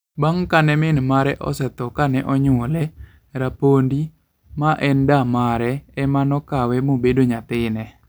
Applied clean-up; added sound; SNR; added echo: none; none; none; none.